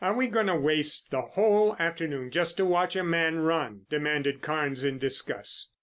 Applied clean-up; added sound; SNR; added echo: none; none; none; none.